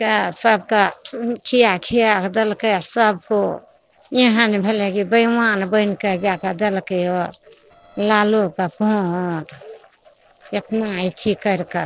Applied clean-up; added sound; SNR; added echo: neural separator model SepFormer DNS4.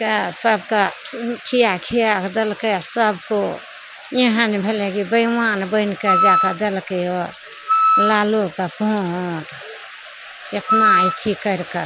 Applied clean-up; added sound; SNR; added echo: none; Wind instrument, woodwind instrument; 0 dB; none.